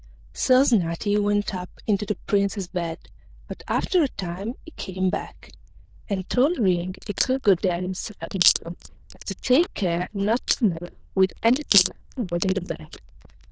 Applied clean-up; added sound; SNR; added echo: neural diffusion model UNIVERSE++.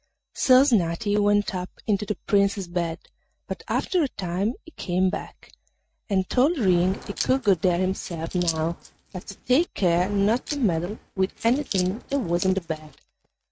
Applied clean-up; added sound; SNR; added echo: neural mask model RNNoise.